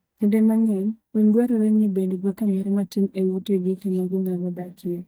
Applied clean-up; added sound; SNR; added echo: neural mask model DeepFilterNet 3.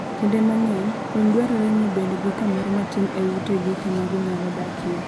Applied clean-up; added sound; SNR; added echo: none; Traffic noise, roadway noise; 7 dB; none.